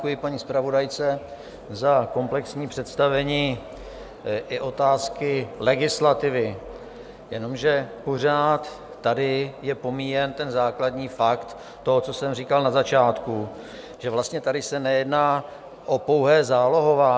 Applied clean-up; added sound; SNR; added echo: none; none; none; none.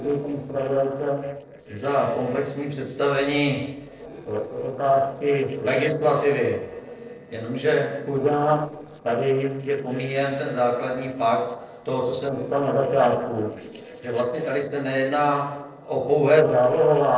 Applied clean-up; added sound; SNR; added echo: neural separator model SepFormer DNS4.